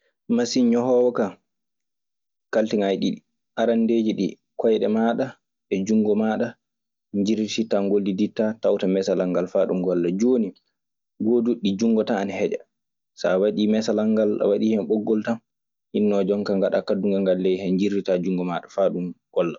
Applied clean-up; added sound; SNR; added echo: none; none; none; none.